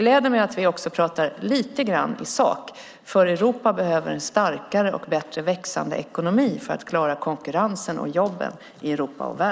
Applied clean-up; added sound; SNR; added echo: none; none; none; none.